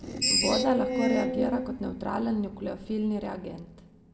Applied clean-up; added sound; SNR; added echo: none; Screech; 0 dB; reverberation time 1.1 s.